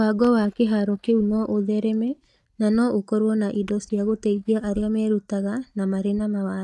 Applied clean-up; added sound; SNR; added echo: neural mask model DeepFilterNet 3.